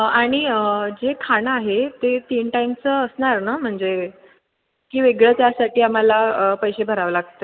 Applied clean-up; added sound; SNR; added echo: none; none; none; none.